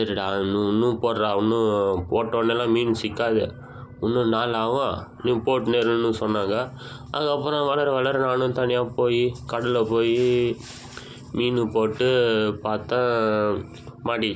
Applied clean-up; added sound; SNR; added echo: none; none; none; none.